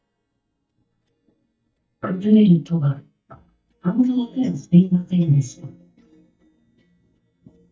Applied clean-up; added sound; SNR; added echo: neural mask model DeepFilterNet 3.